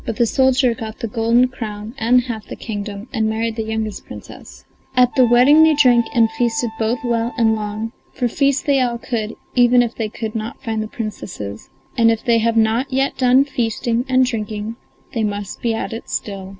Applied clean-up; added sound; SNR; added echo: none; Wind instrument, woodwind instrument; 18 dB; none.